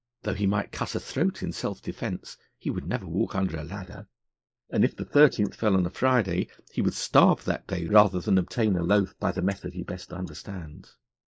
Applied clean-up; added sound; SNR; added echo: neural mask model Resemble Enhance denoiser.